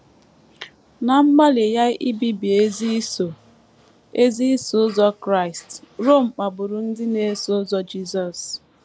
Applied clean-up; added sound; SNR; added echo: none; none; none; none.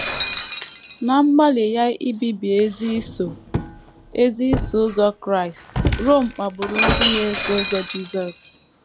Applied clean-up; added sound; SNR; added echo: none; Shatter; 5 dB; none.